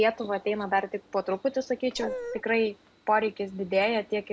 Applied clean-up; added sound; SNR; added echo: none; Dog; 7 dB; none.